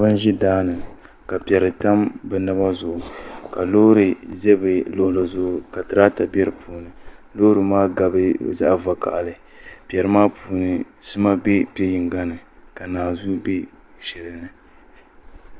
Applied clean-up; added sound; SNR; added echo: none; none; none; none.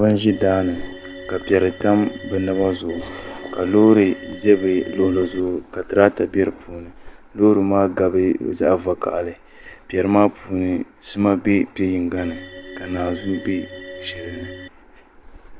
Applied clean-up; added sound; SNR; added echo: none; Organ; 15 dB; none.